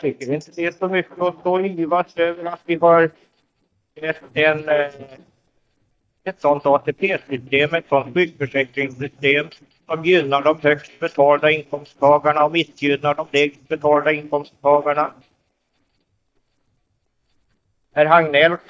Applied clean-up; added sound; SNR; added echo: neural mask model DeepFilterNet 3.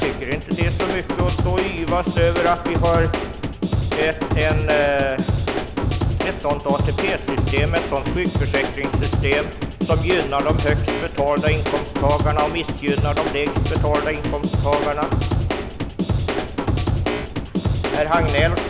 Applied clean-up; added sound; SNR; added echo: none; Drum / Drum kit; -2 dB; none.